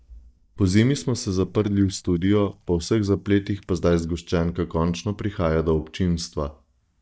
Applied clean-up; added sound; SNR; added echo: neural mask model DeepFilterNet 3.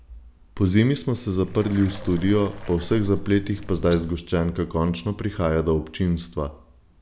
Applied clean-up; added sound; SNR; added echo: none; Water; 12 dB; none.